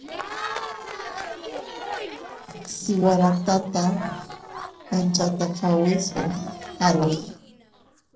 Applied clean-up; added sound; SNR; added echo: neural separator model SepFormer DNS4.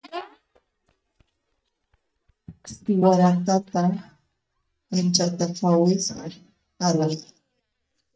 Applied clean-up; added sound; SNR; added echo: neural mask model DeepFilterNet 3.